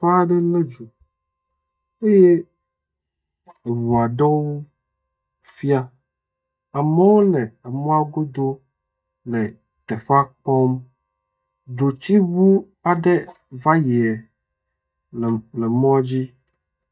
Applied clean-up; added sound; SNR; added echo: neural mask model DeepFilterNet 3.